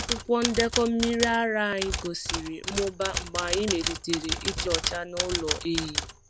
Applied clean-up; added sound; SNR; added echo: none; Typewriter; 3 dB; none.